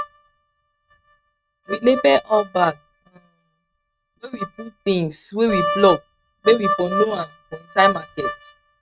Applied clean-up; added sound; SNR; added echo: neural mask model RNNoise.